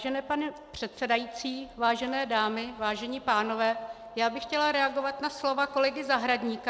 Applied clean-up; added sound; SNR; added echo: none; none; none; none.